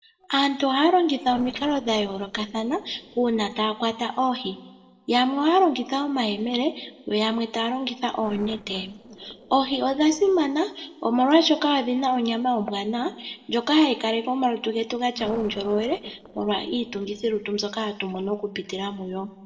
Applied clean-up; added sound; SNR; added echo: neural separator model SepFormer DNS4.